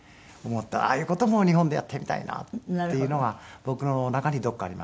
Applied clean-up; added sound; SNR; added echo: none; none; none; none.